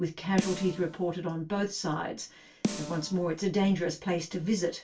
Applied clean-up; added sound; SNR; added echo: none; Snare drum; 9 dB; reverberation time 0.2 s.